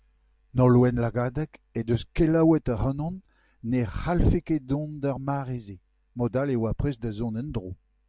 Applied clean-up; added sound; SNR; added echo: none; none; none; none.